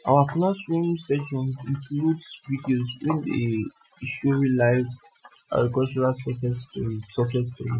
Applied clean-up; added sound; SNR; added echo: classical method Wiener filter.